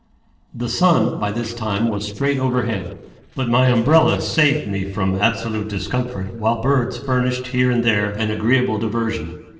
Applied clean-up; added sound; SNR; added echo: neural separator model SepFormer DNS4.